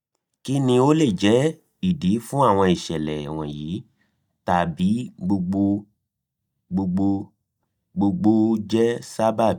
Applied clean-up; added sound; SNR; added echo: neural mask model DeepFilterNet 3.